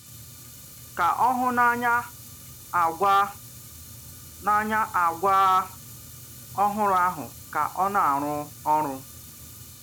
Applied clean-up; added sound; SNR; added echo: none; Fire; 18 dB; none.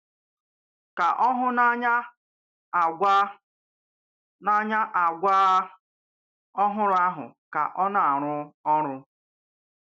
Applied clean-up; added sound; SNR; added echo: none; none; none; none.